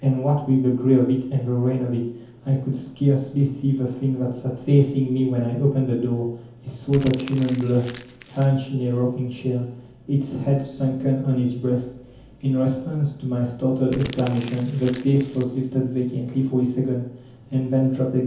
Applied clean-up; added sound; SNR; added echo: none; Crumpling, crinkling; 16 dB; reverberation time 0.7 s.